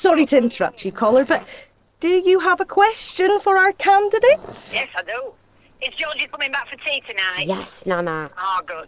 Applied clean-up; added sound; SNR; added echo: neural separator model SepFormer DNS4.